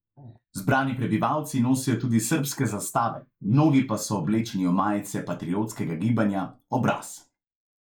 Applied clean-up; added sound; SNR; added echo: neural mask model Resemble Enhance denoiser.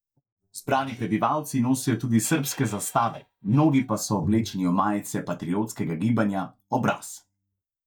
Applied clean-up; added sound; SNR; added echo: neural mask model DeepFilterNet 3.